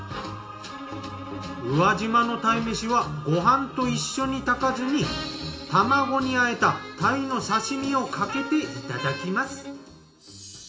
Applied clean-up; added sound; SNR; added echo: none; Bowed string instrument; 17 dB; reverberation time 1.4 s.